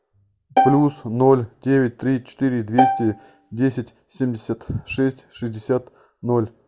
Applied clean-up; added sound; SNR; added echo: none; Bowed string instrument; 0 dB; none.